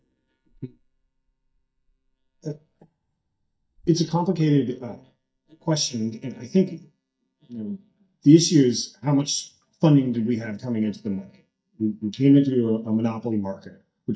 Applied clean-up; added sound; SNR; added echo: neural mask model DeepFilterNet 3.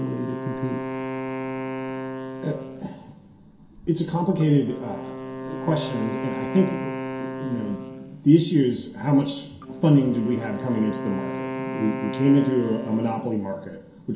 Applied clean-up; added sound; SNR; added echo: none; Wind instrument, woodwind instrument; 8 dB; reverberation time 0.7 s.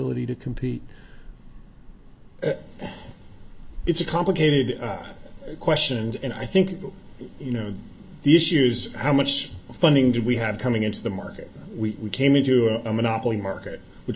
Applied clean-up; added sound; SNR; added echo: none; none; none; none.